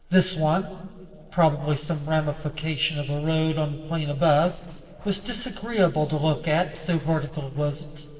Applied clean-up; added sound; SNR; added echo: neural separator model SepFormer DNS4.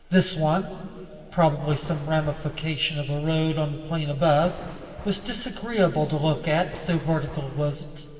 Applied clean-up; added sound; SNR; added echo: none; Thunder; 17 dB; reverberation time 2.4 s.